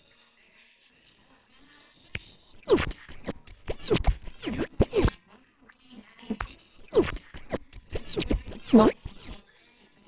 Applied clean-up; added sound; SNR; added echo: neural separator model SepFormer WHAMR!.